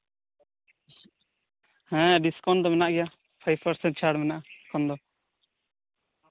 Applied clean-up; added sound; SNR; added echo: none; none; none; none.